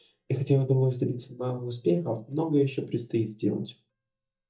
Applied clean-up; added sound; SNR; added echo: neural mask model DeepFilterNet 3.